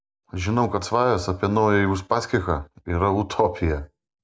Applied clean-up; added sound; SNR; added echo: none; none; none; none.